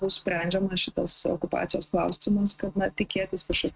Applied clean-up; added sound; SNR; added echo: neural mask model RNNoise.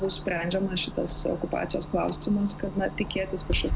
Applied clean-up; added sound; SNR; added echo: none; Clock; 6 dB; none.